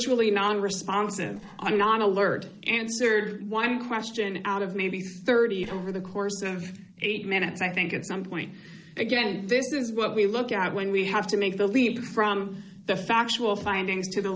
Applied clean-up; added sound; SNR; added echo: neural separator model SepFormer DNS4.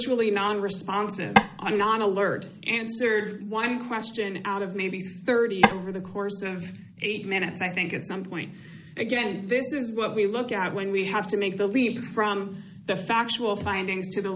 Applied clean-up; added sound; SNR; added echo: none; Tap / Wood; -4 dB; none.